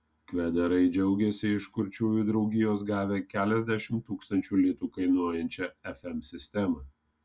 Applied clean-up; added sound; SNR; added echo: none; none; none; none.